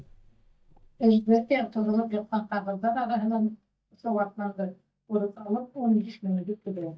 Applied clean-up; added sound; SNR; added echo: neural mask model DeepFilterNet 3.